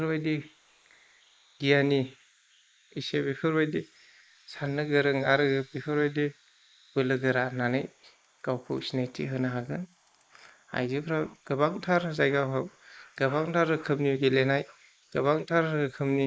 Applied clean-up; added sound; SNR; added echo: neural mask model Resemble Enhance denoiser.